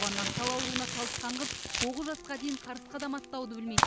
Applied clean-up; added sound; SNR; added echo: none; Crumpling, crinkling; -2 dB; none.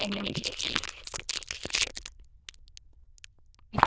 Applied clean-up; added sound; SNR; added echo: neural diffusion model UNIVERSE++.